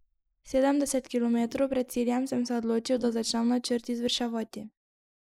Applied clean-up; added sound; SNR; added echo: neural mask model Resemble Enhance denoiser.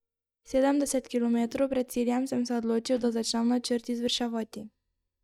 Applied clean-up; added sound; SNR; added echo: neural mask model DeepFilterNet 3.